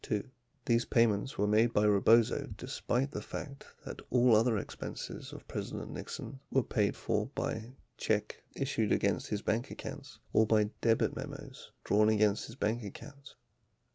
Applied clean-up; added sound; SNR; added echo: none; none; none; none.